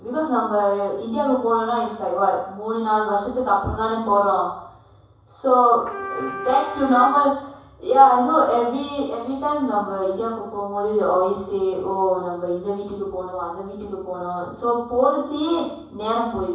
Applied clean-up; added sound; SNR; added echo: none; Trumpet; 12 dB; reverberation time 0.7 s.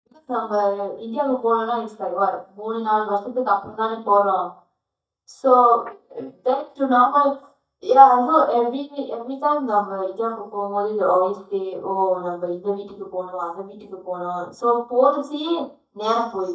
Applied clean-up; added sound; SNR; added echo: neural mask model DeepFilterNet 3.